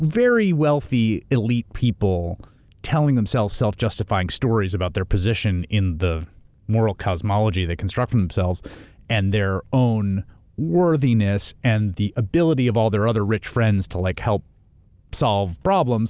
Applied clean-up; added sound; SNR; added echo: none; none; none; none.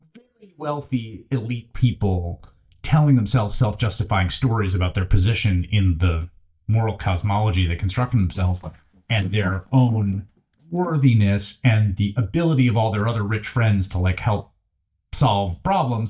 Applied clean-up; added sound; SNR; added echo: neural mask model DeepFilterNet 3.